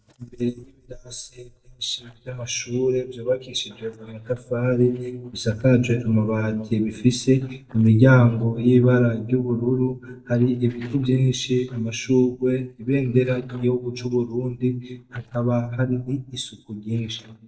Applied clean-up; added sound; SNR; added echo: neural mask model DeepFilterNet 3.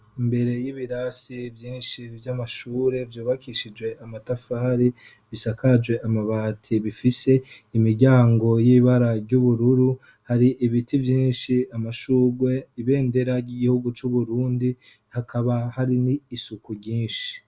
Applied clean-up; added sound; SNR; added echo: none; none; none; none.